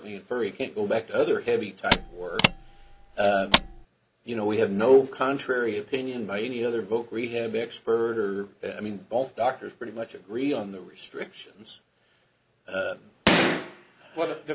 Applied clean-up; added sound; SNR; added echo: none; Gunshot, gunfire + Mechanisms; -1 dB; none.